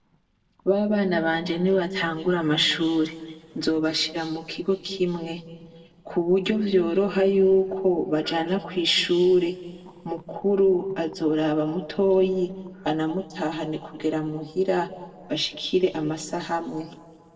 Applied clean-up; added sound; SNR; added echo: neural separator model SepFormer DNS4.